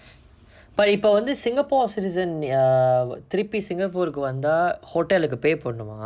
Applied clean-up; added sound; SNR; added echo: none; none; none; none.